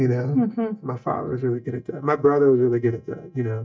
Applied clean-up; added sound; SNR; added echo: neural mask model DeepFilterNet 3.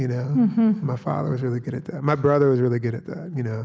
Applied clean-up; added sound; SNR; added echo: none; none; none; none.